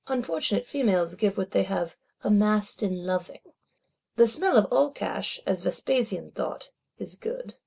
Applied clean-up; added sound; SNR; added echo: none; none; none; none.